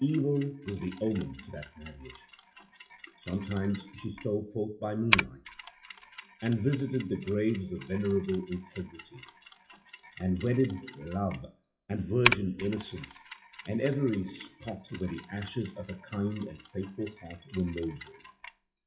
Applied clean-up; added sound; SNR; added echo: classical method WPE with log-MMSE.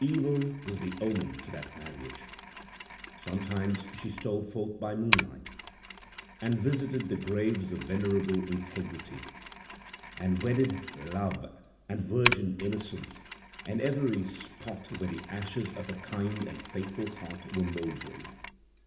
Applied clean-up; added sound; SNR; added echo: none; Mechanisms; 7 dB; reverberation time 1.1 s.